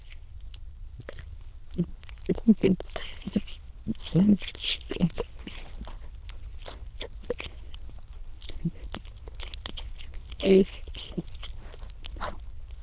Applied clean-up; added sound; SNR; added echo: neural diffusion model UNIVERSE++.